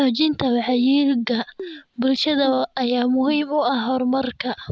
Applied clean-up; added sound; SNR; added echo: none; Keyboard (musical); 17 dB; none.